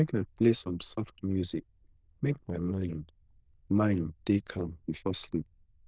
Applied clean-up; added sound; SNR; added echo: neural diffusion model UNIVERSE++.